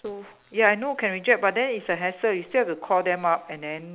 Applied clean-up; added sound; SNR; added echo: none; none; none; none.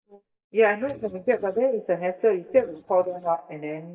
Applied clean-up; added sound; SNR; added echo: neural mask model DeepFilterNet 3.